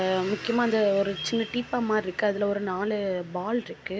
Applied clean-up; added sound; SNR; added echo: none; none; none; none.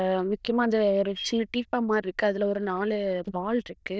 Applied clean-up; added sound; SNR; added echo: neural diffusion model UNIVERSE++.